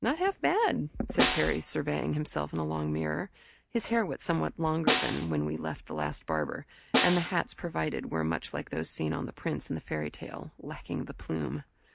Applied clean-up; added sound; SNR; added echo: none; Snare drum; 3 dB; none.